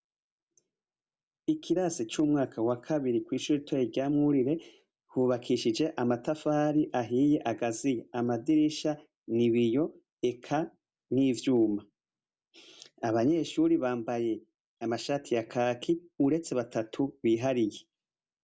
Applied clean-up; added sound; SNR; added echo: none; none; none; none.